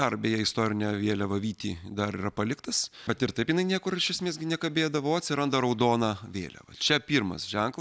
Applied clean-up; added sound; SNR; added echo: none; none; none; none.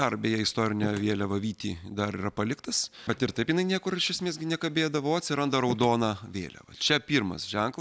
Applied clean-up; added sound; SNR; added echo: none; Slam; 19 dB; none.